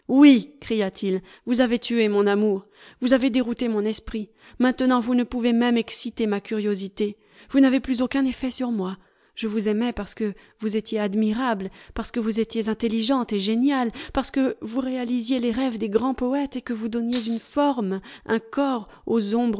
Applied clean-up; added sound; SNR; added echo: none; Rattle (instrument); -4 dB; none.